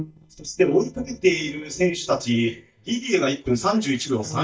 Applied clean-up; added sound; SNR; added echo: neural mask model DeepFilterNet 3.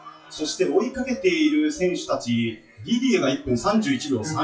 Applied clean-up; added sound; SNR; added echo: classical method WPE with log-MMSE.